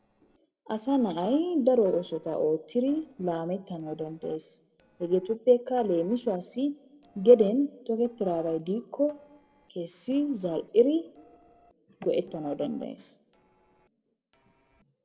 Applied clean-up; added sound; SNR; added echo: neural separator model SepFormer DNS4.